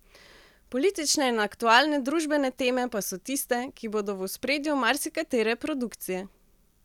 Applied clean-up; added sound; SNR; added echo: none; none; none; none.